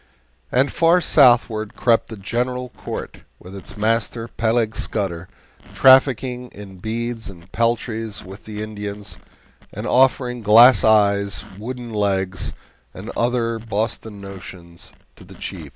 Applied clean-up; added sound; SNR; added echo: none; none; none; none.